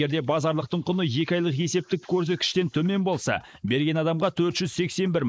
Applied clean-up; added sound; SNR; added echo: neural mask model Resemble Enhance denoiser.